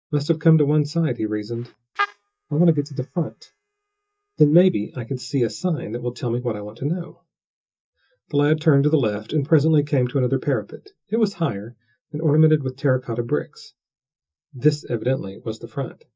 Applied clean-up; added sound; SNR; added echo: neural mask model DeepFilterNet 3.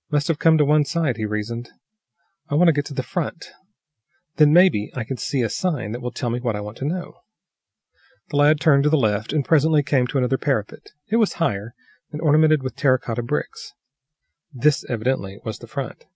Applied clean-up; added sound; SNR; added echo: none; none; none; none.